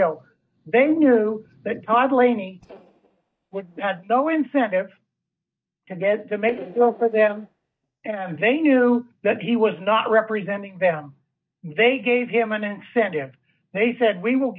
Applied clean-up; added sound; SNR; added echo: neural mask model DeepFilterNet 3.